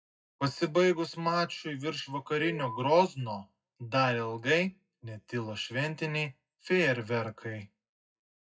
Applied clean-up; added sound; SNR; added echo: classical method WPE with log-MMSE.